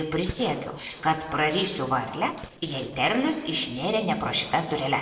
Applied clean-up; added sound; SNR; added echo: neural separator model SepFormer DNS4.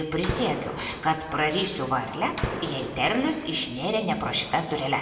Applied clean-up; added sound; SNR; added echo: none; Gunshot, gunfire; 8 dB; reverberation time 1.5 s.